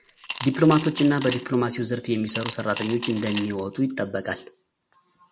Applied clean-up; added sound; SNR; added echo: none; Coin (dropping) / Glass; 12 dB; none.